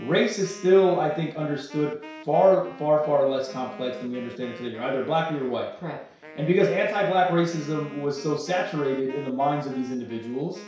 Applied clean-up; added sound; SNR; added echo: none; Wind instrument, woodwind instrument; 19 dB; reverberation time 0.6 s.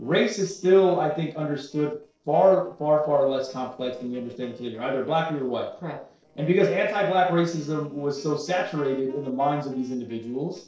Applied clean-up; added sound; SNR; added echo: neural separator model SepFormer DNS4.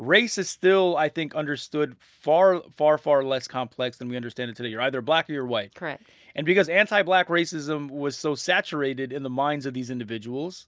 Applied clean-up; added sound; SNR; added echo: none; none; none; none.